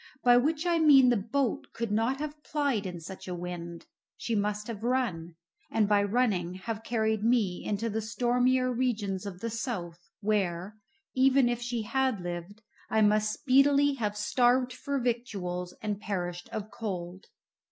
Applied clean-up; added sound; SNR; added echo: none; none; none; none.